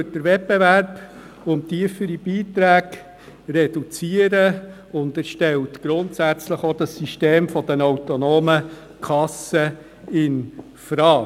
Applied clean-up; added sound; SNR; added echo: none; none; none; none.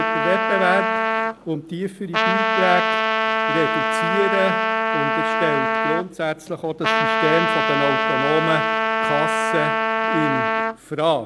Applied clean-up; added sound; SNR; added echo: none; Trumpet; -3 dB; none.